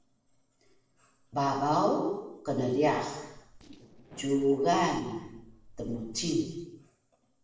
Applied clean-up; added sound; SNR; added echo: neural separator model SepFormer DNS4.